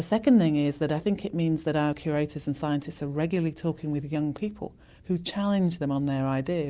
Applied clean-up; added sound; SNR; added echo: none; none; none; none.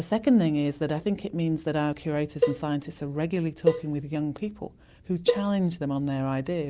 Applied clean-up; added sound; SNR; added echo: none; Cowbell; 4 dB; none.